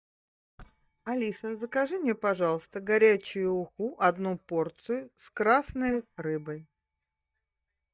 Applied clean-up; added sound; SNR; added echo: neural mask model DeepFilterNet 3.